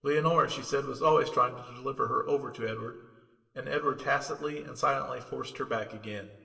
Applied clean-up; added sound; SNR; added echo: none; none; none; reverberation time 1.2 s.